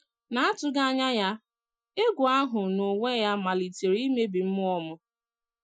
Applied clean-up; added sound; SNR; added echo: classical method Wiener filter.